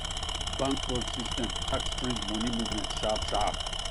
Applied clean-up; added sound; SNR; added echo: none; Tools; -2 dB; none.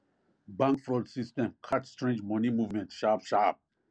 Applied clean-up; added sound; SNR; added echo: none; none; none; none.